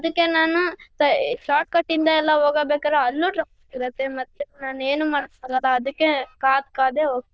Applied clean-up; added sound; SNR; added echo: neural diffusion model UNIVERSE++.